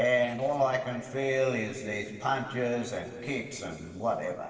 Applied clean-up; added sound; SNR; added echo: neural separator model SepFormer DNS4.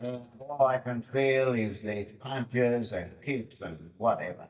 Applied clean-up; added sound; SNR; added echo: neural mask model DeepFilterNet 3.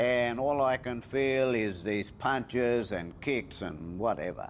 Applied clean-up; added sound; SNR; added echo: none; none; none; none.